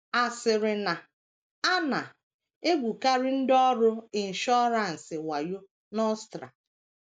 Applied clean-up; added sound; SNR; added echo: none; none; none; none.